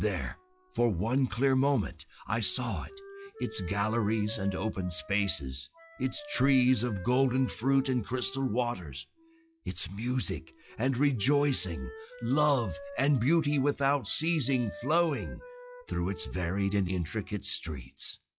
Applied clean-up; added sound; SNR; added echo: classical method log-MMSE.